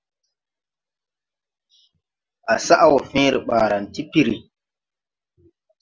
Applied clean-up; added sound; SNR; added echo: none; none; none; none.